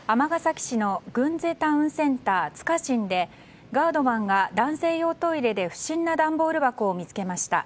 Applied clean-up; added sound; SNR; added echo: none; none; none; none.